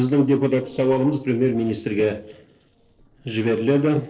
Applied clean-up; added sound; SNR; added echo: neural separator model SepFormer DNS4.